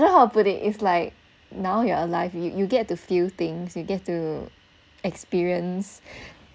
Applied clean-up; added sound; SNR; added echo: none; none; none; none.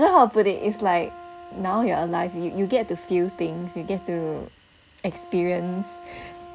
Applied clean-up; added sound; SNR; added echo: none; Brass instrument; 19 dB; none.